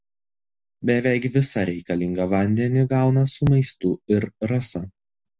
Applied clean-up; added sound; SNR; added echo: none; none; none; none.